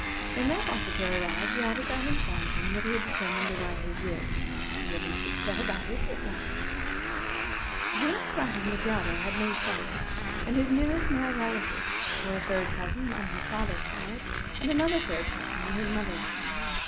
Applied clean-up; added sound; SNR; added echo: none; Motorcycle; -3 dB; none.